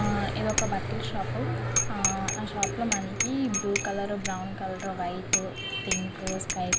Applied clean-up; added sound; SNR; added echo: none; Bicycle bell; 3 dB; none.